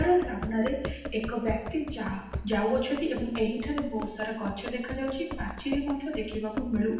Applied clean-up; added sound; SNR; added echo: none; Run; 8 dB; reverberation time 0.9 s.